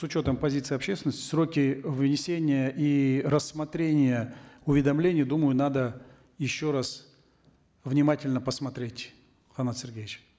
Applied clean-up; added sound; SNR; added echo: none; none; none; none.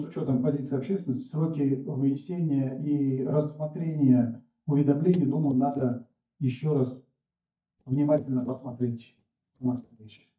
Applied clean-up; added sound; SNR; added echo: neural mask model DeepFilterNet 3.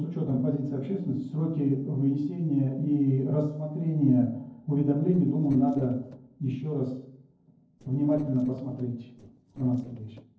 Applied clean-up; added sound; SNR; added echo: neural separator model SepFormer DNS4.